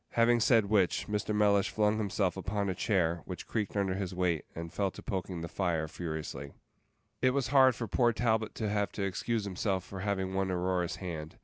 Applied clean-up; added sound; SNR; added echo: none; none; none; none.